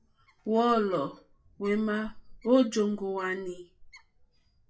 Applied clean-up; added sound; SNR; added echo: classical method WPE with log-MMSE.